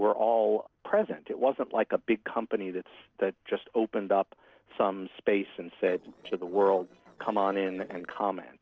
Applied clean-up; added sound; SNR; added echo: neural separator model SepFormer DNS4.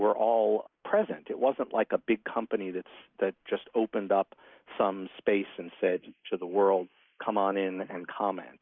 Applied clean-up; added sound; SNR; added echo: neural mask model Resemble Enhance denoiser.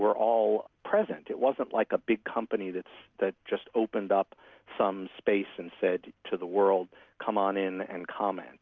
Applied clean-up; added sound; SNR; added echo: none; none; none; none.